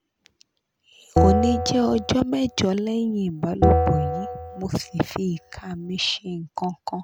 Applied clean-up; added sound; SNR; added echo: none; Bell; 0 dB; none.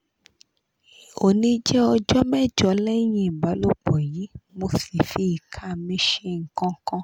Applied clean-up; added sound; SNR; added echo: none; none; none; none.